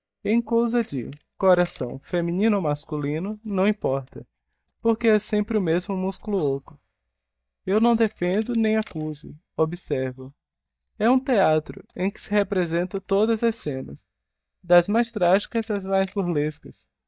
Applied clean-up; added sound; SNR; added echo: neural mask model DeepFilterNet 3.